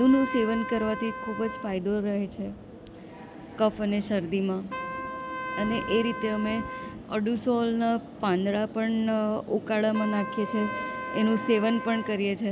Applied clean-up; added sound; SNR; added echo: none; Trumpet; 11 dB; none.